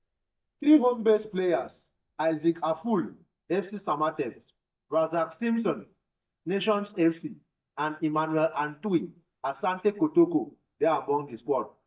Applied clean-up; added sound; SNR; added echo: neural mask model DeepFilterNet 3.